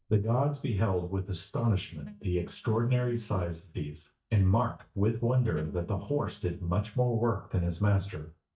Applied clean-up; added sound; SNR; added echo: neural mask model DeepFilterNet 3.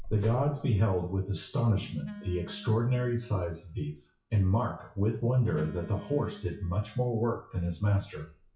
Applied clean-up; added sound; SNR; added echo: classical method WPE with log-MMSE.